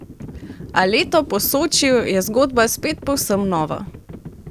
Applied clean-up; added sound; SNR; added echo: none; Livestock, farm animals, working animals; 15 dB; none.